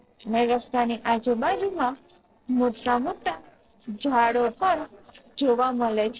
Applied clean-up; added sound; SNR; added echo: neural separator model SepFormer DNS4.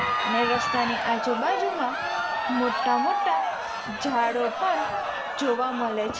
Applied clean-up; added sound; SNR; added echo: none; Crowd; 0 dB; reverberation time 1.5 s.